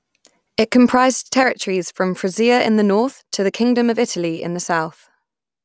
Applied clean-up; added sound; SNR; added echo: none; none; none; none.